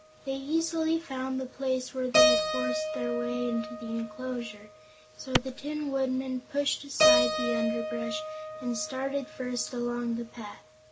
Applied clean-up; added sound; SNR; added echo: none; Keyboard (musical) + Clapping; 0 dB; none.